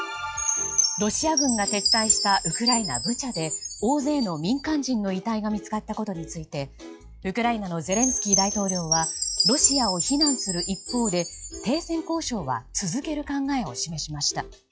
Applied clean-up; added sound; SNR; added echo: classical method log-MMSE.